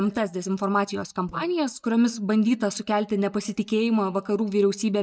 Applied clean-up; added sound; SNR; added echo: neural mask model DeepFilterNet 3.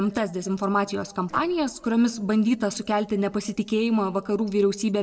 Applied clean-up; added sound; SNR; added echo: neural separator model SepFormer DNS4.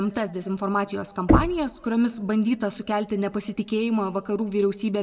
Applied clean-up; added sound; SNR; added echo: none; Knock; 3 dB; reverberation time 1.2 s.